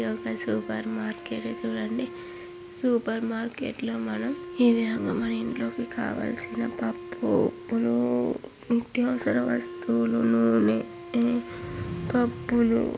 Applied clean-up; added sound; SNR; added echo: none; Wind instrument, woodwind instrument; 14 dB; none.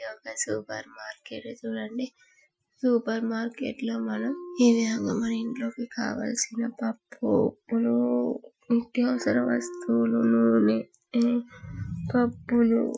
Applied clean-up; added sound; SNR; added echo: classical method Wiener filter.